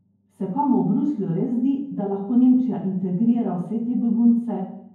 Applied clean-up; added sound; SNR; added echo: none; none; none; reverberation time 0.9 s.